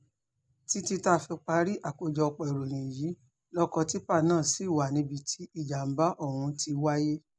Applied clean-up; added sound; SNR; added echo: none; none; none; none.